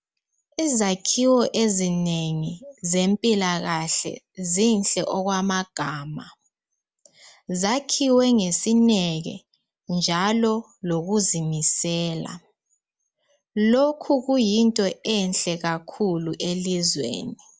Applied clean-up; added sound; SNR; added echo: none; none; none; none.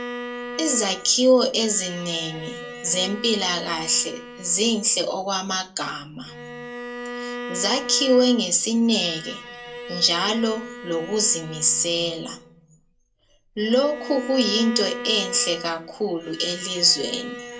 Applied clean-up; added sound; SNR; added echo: none; Bowed string instrument; 13 dB; reverberation time 0.2 s.